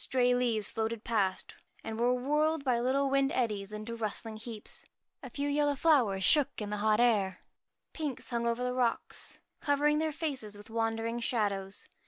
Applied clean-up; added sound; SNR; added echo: none; none; none; none.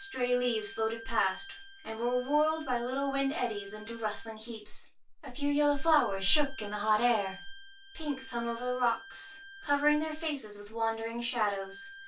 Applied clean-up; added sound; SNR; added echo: none; Wind instrument, woodwind instrument; 19 dB; reverberation time 0.1 s.